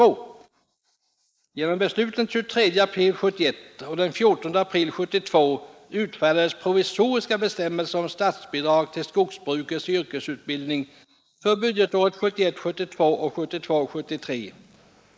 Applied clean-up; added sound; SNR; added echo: neural mask model Resemble Enhance denoiser.